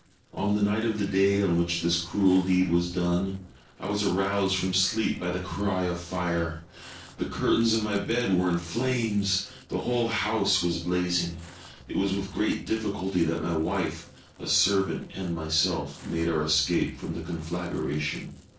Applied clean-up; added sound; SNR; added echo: neural separator model SepFormer DNS4.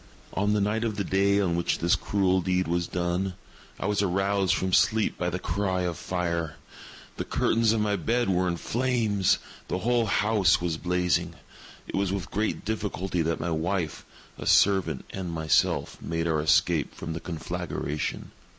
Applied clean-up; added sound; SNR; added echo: none; none; none; none.